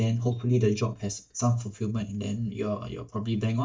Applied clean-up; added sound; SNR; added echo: neural mask model DeepFilterNet 3.